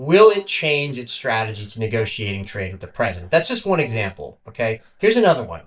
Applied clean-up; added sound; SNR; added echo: neural mask model DeepFilterNet 3.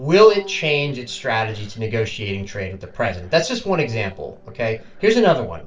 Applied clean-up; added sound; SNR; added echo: neural separator model SepFormer DNS4.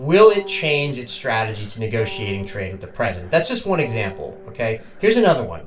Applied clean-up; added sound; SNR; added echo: none; Guitar; 19 dB; reverberation time 0.3 s.